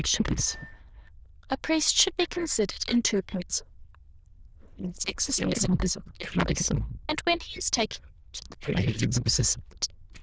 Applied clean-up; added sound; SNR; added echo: neural diffusion model UNIVERSE++.